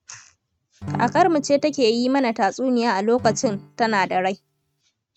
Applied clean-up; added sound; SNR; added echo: neural mask model RNNoise.